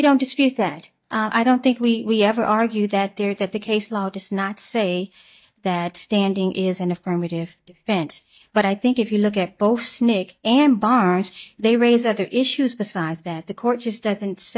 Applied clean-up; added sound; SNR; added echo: neural mask model DeepFilterNet 3.